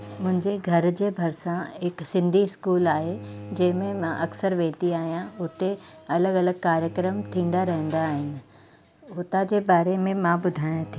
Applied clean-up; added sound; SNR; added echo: none; Bowed string instrument; 19 dB; none.